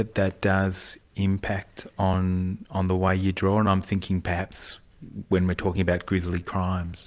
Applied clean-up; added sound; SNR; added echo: none; none; none; none.